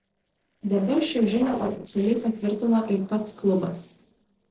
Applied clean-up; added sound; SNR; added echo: neural separator model SepFormer DNS4.